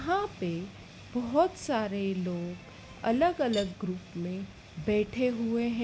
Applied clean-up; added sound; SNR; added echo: none; Cutlery, silverware / Dishes, pots, and pans; 19 dB; none.